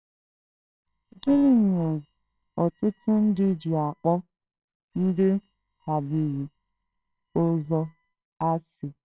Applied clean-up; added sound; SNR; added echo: neural separator model SepFormer WHAMR!.